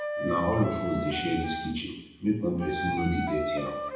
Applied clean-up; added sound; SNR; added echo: none; Wind instrument, woodwind instrument; 5 dB; reverberation time 0.8 s.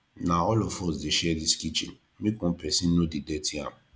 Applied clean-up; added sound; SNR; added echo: none; none; none; none.